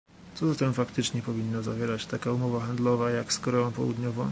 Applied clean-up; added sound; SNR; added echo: none; none; none; none.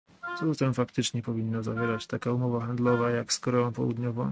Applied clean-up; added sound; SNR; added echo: neural mask model RNNoise.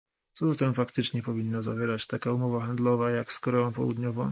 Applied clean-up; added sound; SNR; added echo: neural mask model Resemble Enhance denoiser.